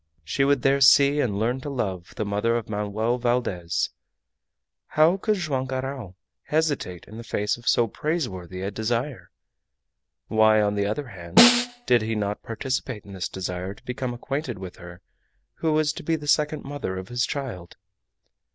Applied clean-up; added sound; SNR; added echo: none; Snare drum; -4 dB; none.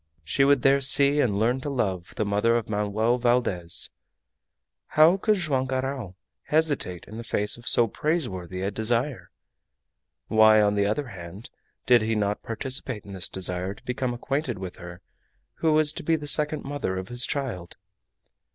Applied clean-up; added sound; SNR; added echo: none; none; none; none.